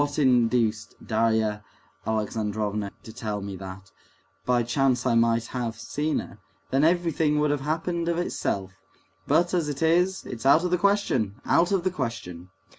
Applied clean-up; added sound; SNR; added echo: none; none; none; none.